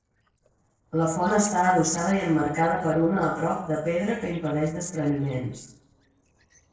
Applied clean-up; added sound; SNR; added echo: neural separator model SepFormer DNS4.